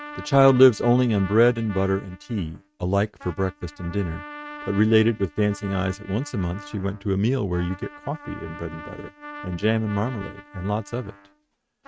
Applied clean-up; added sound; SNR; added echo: neural mask model RNNoise.